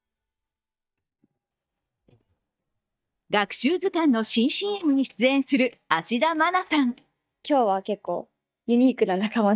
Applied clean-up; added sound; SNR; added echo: neural mask model DeepFilterNet 3.